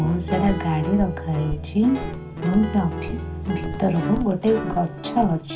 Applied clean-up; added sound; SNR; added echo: none; Guitar; 7 dB; reverberation time 0.2 s.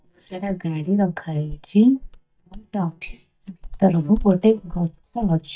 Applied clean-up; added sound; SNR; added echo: neural mask model DeepFilterNet 3.